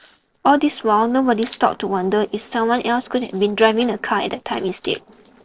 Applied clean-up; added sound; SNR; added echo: neural separator model SepFormer DNS4.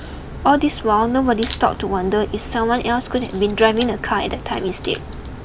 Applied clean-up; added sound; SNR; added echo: none; Crack; 12 dB; none.